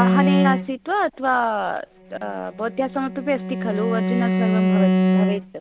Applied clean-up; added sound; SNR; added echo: none; Bowed string instrument; -3 dB; none.